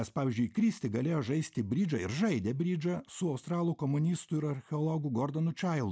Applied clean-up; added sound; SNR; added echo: none; none; none; none.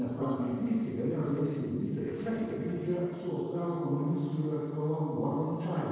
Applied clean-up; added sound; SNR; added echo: neural separator model SepFormer DNS4.